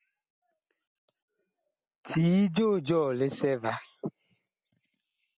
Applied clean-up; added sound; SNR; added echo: none; none; none; none.